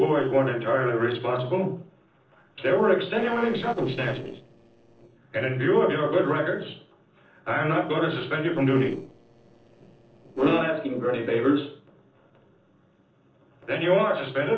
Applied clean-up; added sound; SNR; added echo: neural separator model SepFormer DNS4.